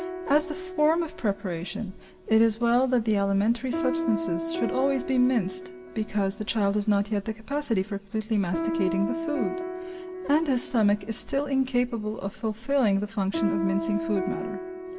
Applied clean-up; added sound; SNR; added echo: none; Piano; 8 dB; reverberation time 1.9 s.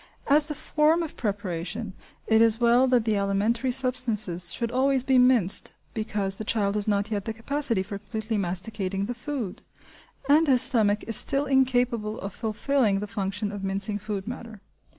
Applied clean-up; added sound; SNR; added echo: none; none; none; none.